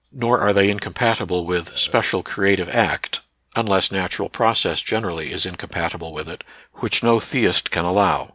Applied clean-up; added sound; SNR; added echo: neural separator model SepFormer DNS4.